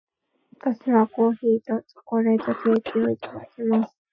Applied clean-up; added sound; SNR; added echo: classical method Wiener filter.